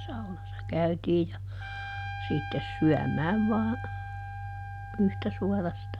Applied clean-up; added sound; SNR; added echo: none; Trumpet; 13 dB; none.